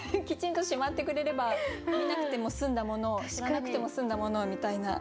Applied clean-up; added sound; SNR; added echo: none; none; none; none.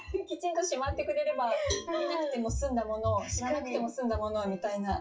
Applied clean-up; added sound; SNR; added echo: classical method WPE with log-MMSE.